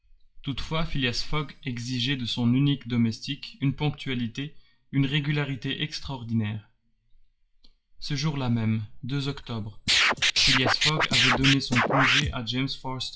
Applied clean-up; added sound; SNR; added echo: classical method WPE with log-MMSE.